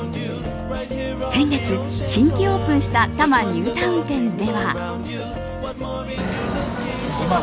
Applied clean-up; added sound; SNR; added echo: none; Bowed string instrument; 6 dB; none.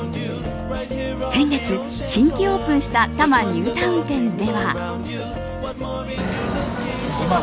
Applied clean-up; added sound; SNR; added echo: none; none; none; none.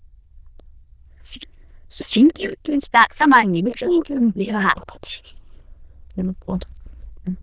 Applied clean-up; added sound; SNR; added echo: neural diffusion model UNIVERSE++.